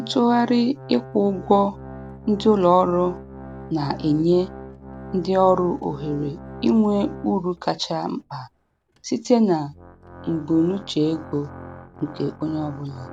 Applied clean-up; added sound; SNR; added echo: none; Organ; 16 dB; none.